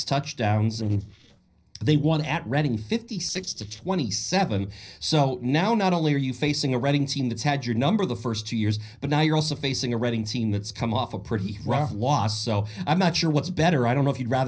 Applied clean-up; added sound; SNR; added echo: neural separator model SepFormer DNS4.